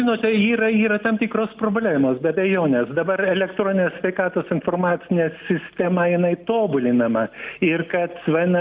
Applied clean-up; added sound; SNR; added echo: none; none; none; none.